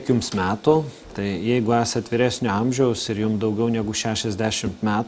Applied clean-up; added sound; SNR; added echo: none; none; none; none.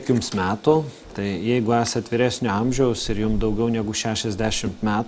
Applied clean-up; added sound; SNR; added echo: none; Chewing, mastication; 13 dB; none.